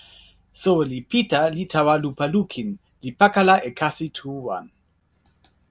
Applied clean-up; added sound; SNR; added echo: none; none; none; none.